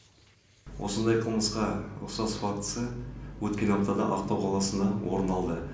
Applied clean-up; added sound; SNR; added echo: none; none; none; none.